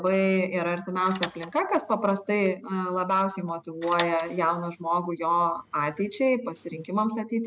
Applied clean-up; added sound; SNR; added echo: none; Tools; 5 dB; none.